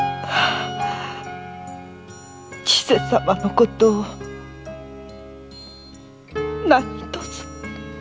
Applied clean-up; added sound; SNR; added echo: none; none; none; none.